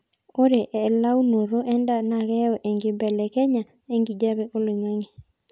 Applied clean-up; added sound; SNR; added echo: none; none; none; none.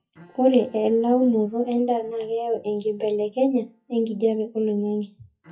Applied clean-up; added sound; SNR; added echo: classical method WPE with log-MMSE.